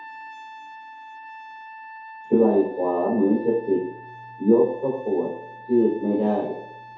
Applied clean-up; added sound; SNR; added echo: none; Trumpet; 17 dB; reverberation time 2.3 s.